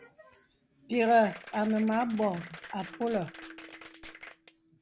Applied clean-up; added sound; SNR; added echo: none; Applause; 14 dB; none.